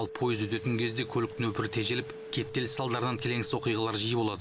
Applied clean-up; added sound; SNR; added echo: none; Telephone; 13 dB; none.